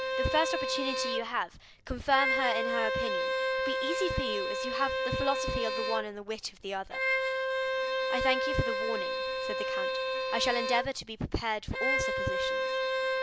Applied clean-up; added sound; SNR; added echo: none; Bowed string instrument; -2 dB; none.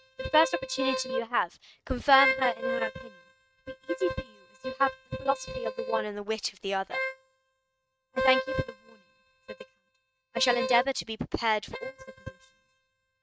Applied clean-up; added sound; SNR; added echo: neural mask model RNNoise.